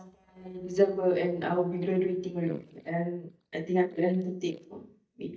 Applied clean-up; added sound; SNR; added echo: neural mask model DeepFilterNet 3.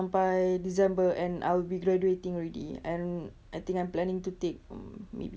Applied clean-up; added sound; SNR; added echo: none; none; none; none.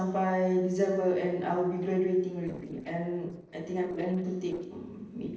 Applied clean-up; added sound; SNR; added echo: neural separator model SepFormer DNS4.